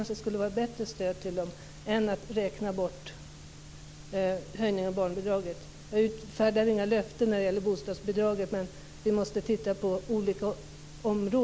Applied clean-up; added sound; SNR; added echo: none; none; none; none.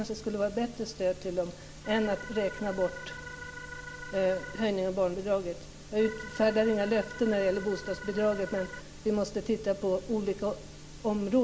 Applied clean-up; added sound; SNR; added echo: none; Organ; 13 dB; reverberation time 2.2 s.